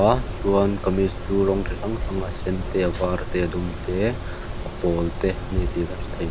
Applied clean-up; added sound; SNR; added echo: none; Mechanisms; 5 dB; none.